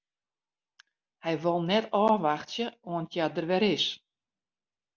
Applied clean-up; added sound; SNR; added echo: none; none; none; none.